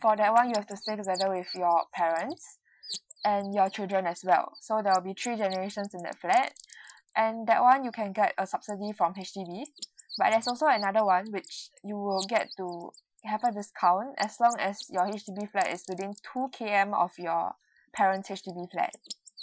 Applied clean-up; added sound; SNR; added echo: classical method Wiener filter.